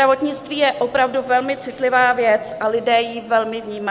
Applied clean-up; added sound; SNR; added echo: none; none; none; none.